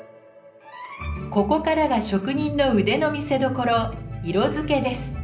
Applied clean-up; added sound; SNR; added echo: none; none; none; reverberation time 0.5 s.